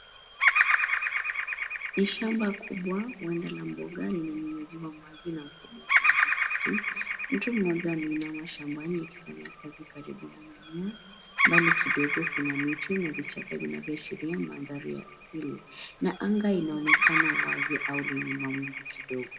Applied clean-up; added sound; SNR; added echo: none; Bird vocalization, bird call, bird song; -2 dB; reverberation time 0.8 s.